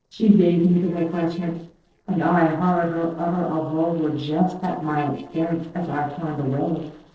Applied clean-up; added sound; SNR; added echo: neural separator model SepFormer DNS4.